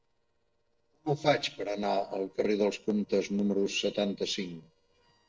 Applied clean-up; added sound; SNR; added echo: neural separator model SepFormer DNS4.